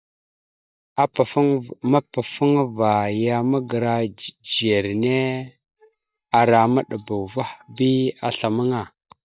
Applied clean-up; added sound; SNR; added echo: neural mask model DeepFilterNet 3.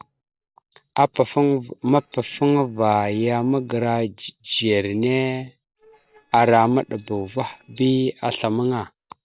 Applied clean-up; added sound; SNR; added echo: neural separator model SepFormer DNS4.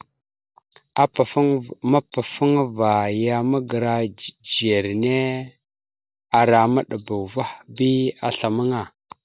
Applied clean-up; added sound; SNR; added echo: none; none; none; none.